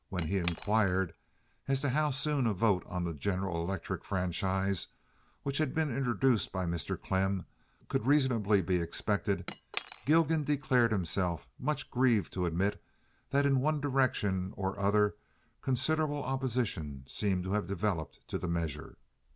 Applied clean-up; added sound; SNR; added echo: none; Cutlery, silverware / Chink, clink; 15 dB; none.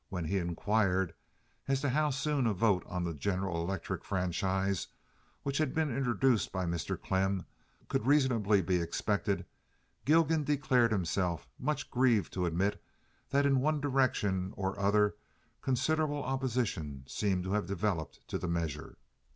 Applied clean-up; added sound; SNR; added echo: none; none; none; none.